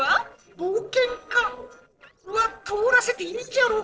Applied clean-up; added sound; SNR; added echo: neural separator model SepFormer DNS4.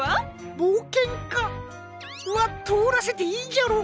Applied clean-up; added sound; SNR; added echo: none; none; none; none.